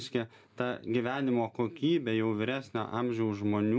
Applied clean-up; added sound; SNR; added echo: none; none; none; none.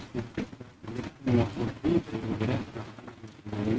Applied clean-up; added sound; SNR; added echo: neural mask model RNNoise.